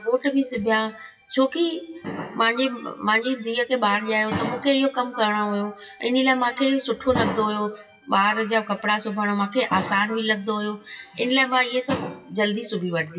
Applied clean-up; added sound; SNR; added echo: classical method WPE with log-MMSE.